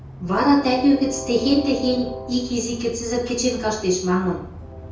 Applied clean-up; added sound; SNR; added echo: none; Train; 13 dB; reverberation time 0.5 s.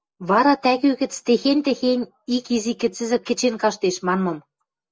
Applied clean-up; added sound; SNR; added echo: none; none; none; none.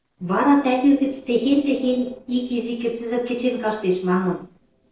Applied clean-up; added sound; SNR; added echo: neural separator model SepFormer DNS4.